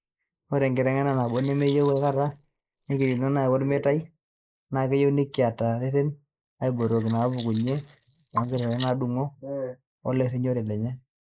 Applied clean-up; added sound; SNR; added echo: neural mask model Resemble Enhance denoiser.